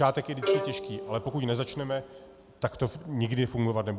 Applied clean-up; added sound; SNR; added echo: none; Bowed string instrument; 5 dB; none.